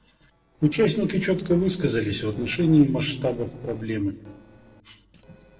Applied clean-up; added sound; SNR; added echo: neural separator model SepFormer DNS4.